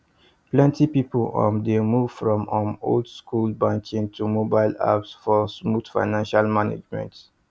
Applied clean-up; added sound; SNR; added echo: none; none; none; none.